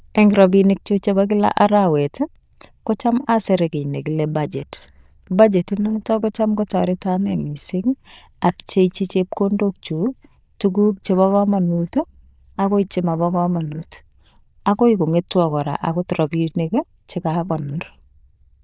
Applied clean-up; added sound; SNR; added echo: neural diffusion model UNIVERSE++.